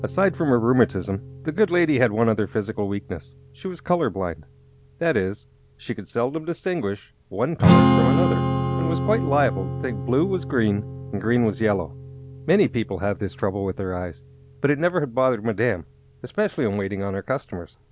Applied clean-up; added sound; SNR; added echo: none; Strum; 4 dB; none.